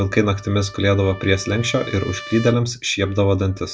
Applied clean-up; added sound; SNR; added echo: none; Trumpet; 19 dB; none.